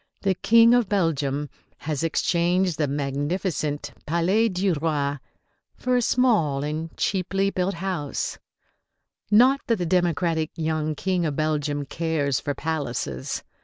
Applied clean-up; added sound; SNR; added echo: none; none; none; none.